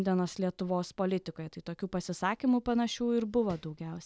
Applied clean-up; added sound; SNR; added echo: none; Tap; 20 dB; none.